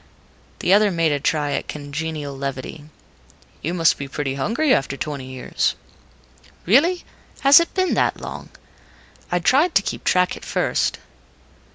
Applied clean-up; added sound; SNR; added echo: none; none; none; none.